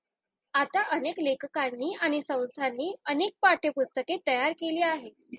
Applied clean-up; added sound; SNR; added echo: none; none; none; none.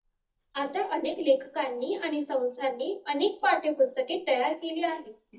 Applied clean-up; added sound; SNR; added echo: neural mask model DeepFilterNet 3.